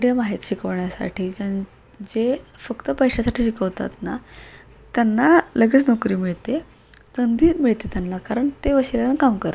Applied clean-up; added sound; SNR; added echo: none; none; none; none.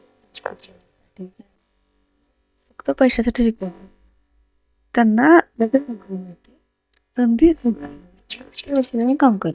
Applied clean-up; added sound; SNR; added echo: neural mask model DeepFilterNet 3.